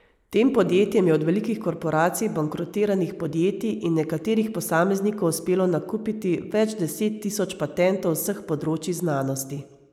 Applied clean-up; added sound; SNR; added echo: neural mask model Resemble Enhance denoiser.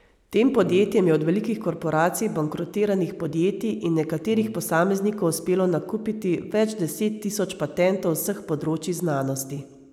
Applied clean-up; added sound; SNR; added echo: none; Brass instrument; 17 dB; none.